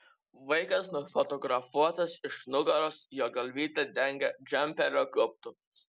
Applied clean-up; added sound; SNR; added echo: none; none; none; none.